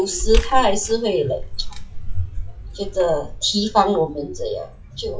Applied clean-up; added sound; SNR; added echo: classical method WPE with log-MMSE.